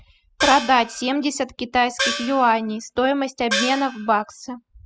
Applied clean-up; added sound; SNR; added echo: classical method spectral subtraction.